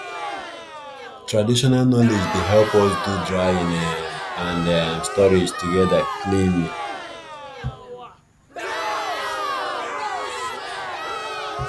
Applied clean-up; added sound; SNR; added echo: none; Crowd; 6 dB; none.